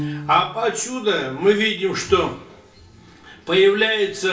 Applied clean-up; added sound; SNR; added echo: none; Piano; 17 dB; reverberation time 0.3 s.